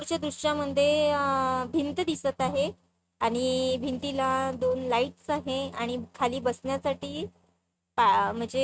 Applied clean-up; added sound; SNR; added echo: neural mask model RNNoise.